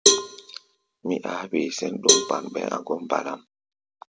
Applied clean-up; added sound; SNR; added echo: none; Cowbell; -3 dB; none.